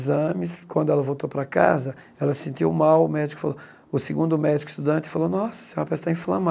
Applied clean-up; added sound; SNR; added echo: none; none; none; none.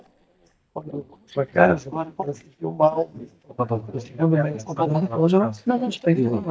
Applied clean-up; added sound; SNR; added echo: neural mask model DeepFilterNet 3.